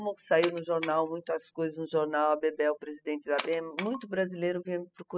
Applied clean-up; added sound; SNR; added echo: classical method spectral subtraction.